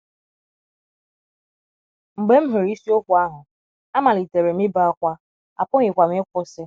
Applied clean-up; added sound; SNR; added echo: none; none; none; none.